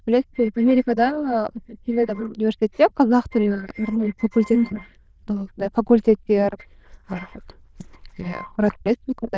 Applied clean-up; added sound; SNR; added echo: neural diffusion model UNIVERSE++.